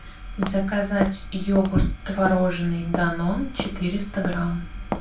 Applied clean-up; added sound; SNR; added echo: none; Walk, footsteps; 11 dB; reverberation time 0.3 s.